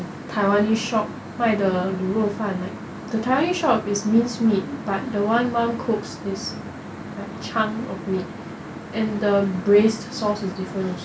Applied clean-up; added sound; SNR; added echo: none; none; none; none.